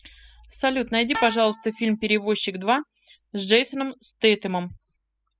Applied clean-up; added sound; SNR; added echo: classical method spectral subtraction.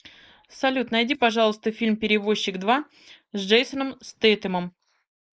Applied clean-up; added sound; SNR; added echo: neural mask model Resemble Enhance denoiser.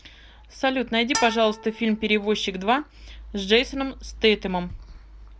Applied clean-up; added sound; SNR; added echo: none; Bowed string instrument; 10 dB; none.